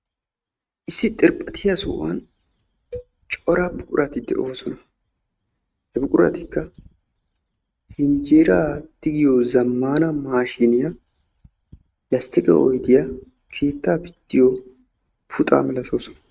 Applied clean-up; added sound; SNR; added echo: neural mask model RNNoise.